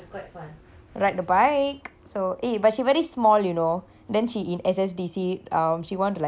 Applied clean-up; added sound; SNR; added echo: none; none; none; none.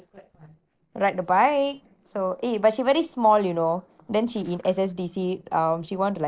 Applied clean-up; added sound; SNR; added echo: neural separator model SepFormer DNS4.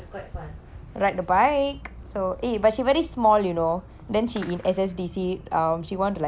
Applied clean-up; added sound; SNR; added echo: none; Fireworks; 17 dB; none.